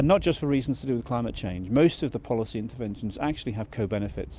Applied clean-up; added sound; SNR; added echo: none; none; none; none.